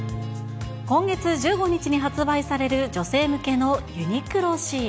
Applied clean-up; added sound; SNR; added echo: none; Bass guitar; 13 dB; none.